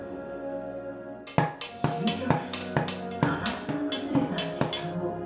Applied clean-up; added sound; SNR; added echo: none; Drum kit; -2 dB; reverberation time 0.7 s.